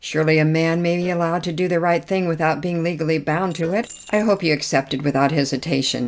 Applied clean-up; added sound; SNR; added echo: neural separator model SepFormer DNS4.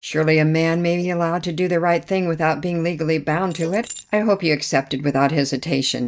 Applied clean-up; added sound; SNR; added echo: neural mask model DeepFilterNet 3.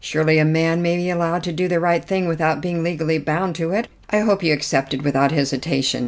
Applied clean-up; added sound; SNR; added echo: none; none; none; none.